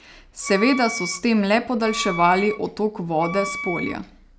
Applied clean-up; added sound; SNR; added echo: none; Wind instrument, woodwind instrument; 10 dB; none.